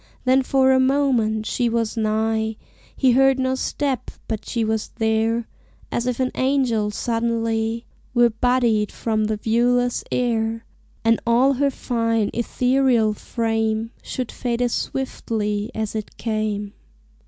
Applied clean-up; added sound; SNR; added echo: none; none; none; none.